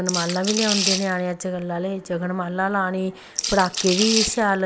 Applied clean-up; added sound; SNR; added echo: none; Rattle / Rattle (instrument); 2 dB; none.